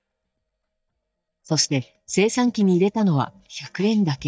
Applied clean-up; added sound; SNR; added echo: neural mask model DeepFilterNet 3.